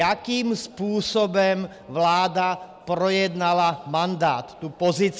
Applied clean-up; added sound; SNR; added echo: none; none; none; none.